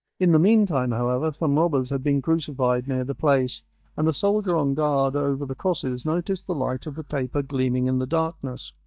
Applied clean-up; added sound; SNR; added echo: neural mask model DeepFilterNet 3.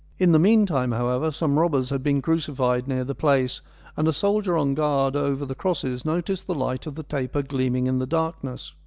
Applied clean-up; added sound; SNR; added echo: none; none; none; none.